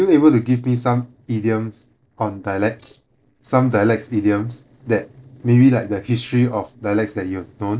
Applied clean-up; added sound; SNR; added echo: neural separator model SepFormer DNS4.